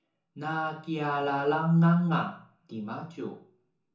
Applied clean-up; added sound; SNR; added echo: none; none; none; reverberation time 0.7 s.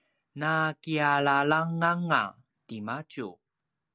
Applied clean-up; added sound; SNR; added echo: none; none; none; none.